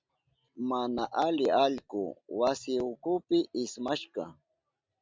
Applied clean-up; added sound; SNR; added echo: none; none; none; none.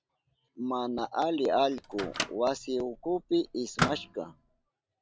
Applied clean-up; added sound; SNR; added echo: none; Microwave oven; 6 dB; none.